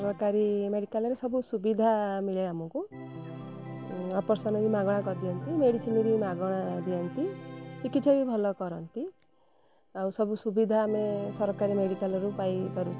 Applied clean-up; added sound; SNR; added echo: none; Organ; 13 dB; none.